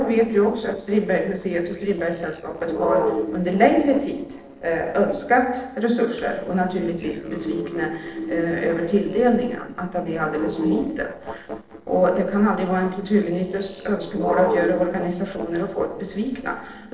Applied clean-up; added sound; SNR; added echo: neural separator model SepFormer DNS4.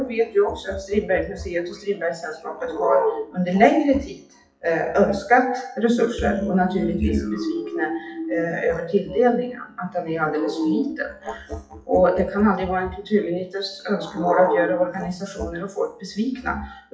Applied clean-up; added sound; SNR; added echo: classical method WPE with log-MMSE.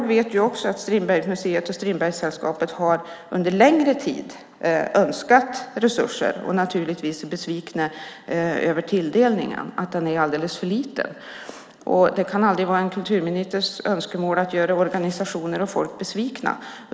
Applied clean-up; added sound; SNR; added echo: none; none; none; none.